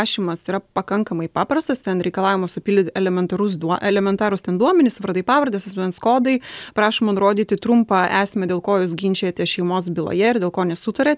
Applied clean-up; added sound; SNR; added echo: none; none; none; none.